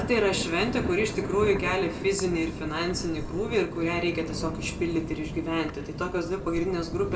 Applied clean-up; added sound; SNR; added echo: none; Thunder; 7 dB; reverberation time 1.6 s.